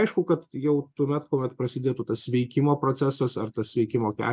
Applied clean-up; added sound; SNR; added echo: none; none; none; none.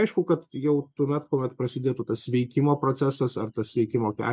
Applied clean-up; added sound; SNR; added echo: neural mask model DeepFilterNet 3.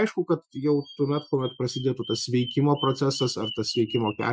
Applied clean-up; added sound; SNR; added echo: classical method Wiener filter.